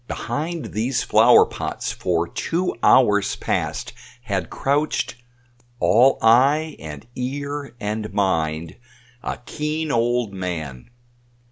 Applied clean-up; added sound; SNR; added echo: none; none; none; none.